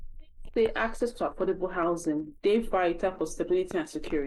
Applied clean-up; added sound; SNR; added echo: neural mask model Resemble Enhance denoiser.